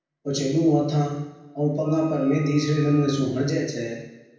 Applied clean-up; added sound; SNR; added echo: none; Wind instrument, woodwind instrument; 20 dB; reverberation time 0.9 s.